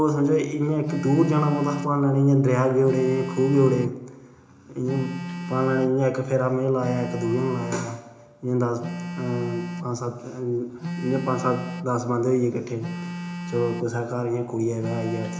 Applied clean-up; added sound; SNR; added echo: none; Telephone; 11 dB; reverberation time 0.8 s.